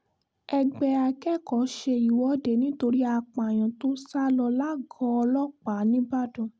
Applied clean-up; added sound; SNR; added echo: none; none; none; none.